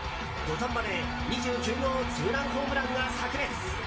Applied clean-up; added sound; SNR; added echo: none; Wind instrument, woodwind instrument; 10 dB; reverberation time 0.2 s.